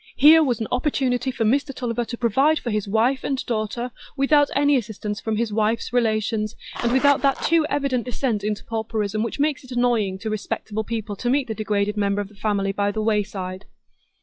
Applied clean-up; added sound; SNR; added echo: classical method log-MMSE.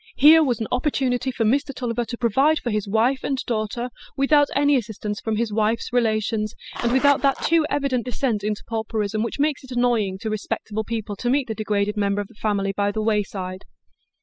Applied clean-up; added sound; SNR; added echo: classical method spectral subtraction.